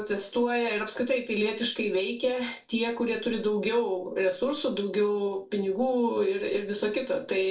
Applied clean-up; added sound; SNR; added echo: none; none; none; reverberation time 0.3 s.